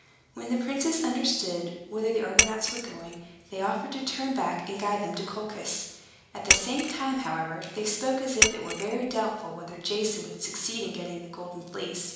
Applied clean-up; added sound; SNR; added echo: none; Shatter; -3 dB; reverberation time 1.0 s.